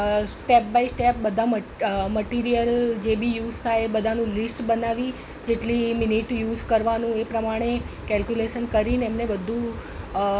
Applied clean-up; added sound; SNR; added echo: none; none; none; none.